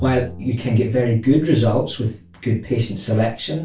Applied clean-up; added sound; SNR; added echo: none; Bowed string instrument; 19 dB; reverberation time 0.2 s.